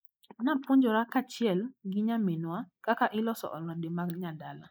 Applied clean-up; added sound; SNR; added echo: neural mask model Resemble Enhance denoiser.